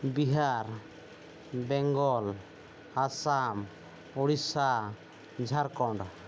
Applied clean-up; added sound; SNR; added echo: none; none; none; none.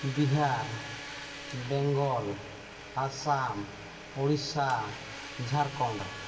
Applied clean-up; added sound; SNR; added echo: none; Domestic sounds, home sounds; 12 dB; reverberation time 1.9 s.